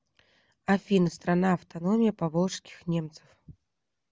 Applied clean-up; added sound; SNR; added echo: none; none; none; none.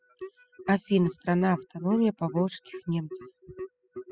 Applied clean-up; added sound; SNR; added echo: classical method spectral subtraction.